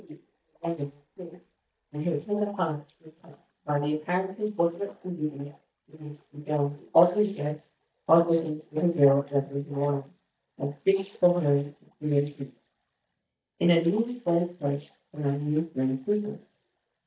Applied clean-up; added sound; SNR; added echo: neural mask model DeepFilterNet 3.